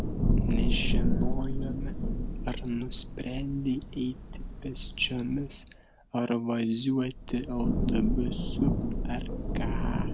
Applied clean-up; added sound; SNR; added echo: none; Thunder / Rain; -2 dB; none.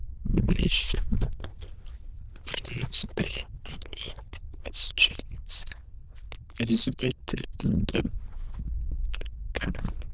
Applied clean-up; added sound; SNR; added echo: neural diffusion model UNIVERSE++.